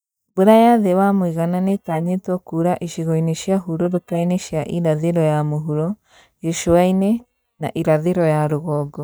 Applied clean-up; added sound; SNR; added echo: neural mask model DeepFilterNet 3.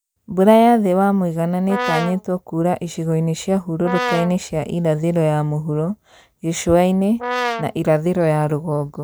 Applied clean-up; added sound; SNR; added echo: none; Brass instrument; 7 dB; none.